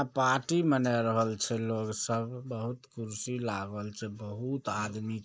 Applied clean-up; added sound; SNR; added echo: neural mask model Resemble Enhance denoiser.